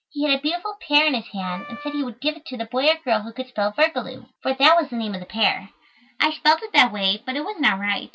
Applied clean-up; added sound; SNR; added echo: none; Wind instrument, woodwind instrument; 17 dB; none.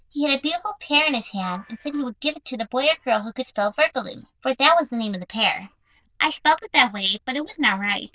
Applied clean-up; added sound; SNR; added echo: neural diffusion model UNIVERSE++.